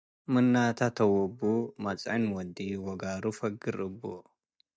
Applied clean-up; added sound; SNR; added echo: neural mask model DeepFilterNet 3.